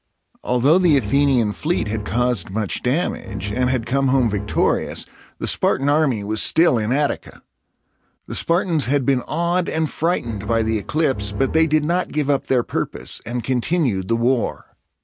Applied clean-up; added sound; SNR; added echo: none; Bowed string instrument; 9 dB; none.